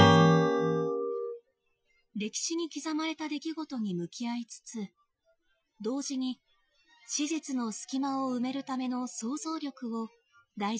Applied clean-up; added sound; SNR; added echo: classical method Wiener filter.